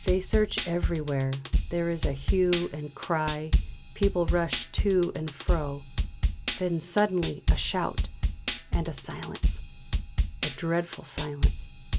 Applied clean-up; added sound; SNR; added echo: none; Drum kit; -1 dB; none.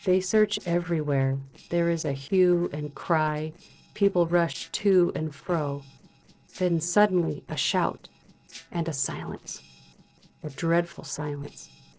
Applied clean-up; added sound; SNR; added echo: neural separator model SepFormer DNS4.